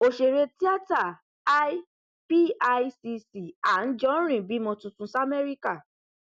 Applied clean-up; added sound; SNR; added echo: none; none; none; none.